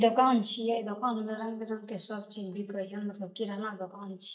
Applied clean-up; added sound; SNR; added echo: neural mask model DeepFilterNet 3.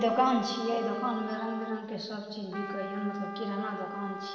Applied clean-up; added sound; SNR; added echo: none; Trumpet; 9 dB; reverberation time 1.6 s.